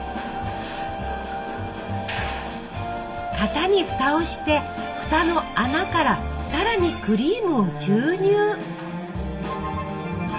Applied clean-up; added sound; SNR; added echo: none; Ringtone; 20 dB; reverberation time 0.3 s.